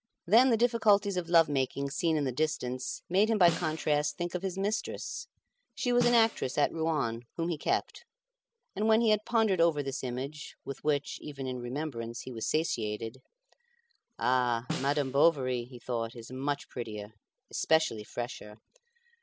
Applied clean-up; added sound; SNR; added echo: none; Snare drum; 12 dB; none.